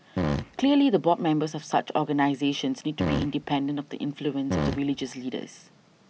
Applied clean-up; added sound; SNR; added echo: none; Fart; 2 dB; none.